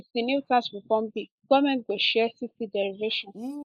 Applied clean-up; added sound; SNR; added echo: neural mask model Resemble Enhance denoiser.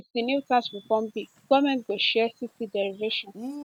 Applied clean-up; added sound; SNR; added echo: none; Bird; 19 dB; none.